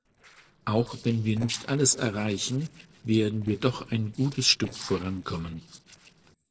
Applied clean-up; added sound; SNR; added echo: neural separator model SepFormer DNS4.